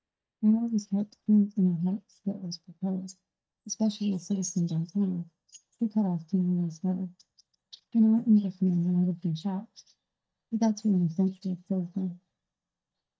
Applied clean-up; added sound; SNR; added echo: neural mask model DeepFilterNet 3.